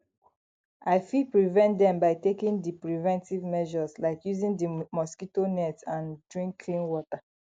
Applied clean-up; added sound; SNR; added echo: none; none; none; none.